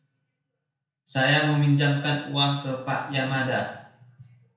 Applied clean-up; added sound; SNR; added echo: none; none; none; reverberation time 0.5 s.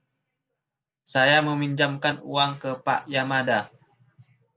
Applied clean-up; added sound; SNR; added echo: none; none; none; none.